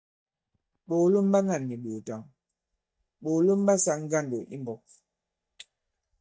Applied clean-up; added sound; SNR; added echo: neural mask model DeepFilterNet 3.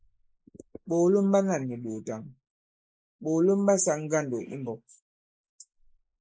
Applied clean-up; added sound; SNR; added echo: neural mask model Resemble Enhance denoiser.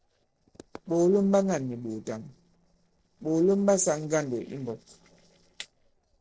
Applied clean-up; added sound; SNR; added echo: neural separator model SepFormer DNS4.